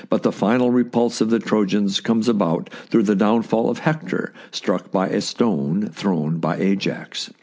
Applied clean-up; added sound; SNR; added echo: none; none; none; none.